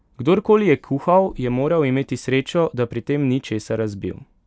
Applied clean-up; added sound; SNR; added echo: none; none; none; none.